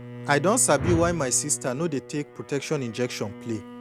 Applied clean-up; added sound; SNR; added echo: none; Whoosh, swoosh, swish + Bowed string instrument; 10 dB; none.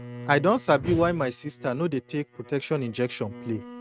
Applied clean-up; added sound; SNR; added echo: neural mask model RNNoise.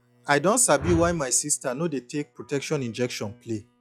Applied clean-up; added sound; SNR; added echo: classical method log-MMSE.